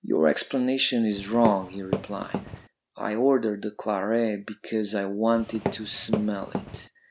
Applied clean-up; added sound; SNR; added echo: none; Walk, footsteps; 7 dB; none.